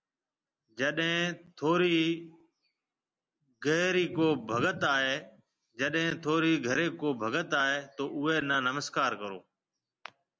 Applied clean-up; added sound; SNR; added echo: none; none; none; none.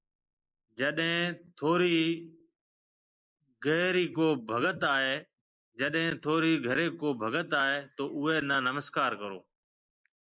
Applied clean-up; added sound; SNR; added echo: neural mask model Resemble Enhance denoiser.